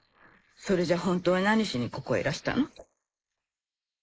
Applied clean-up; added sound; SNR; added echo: neural mask model Resemble Enhance denoiser.